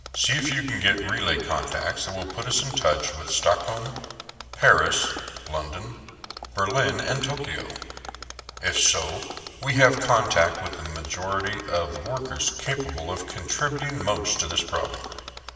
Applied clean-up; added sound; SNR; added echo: none; Mechanisms; 15 dB; reverberation time 2.0 s.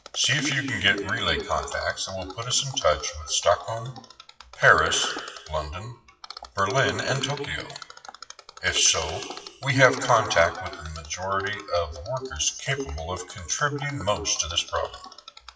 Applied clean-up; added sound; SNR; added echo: classical method WPE with log-MMSE.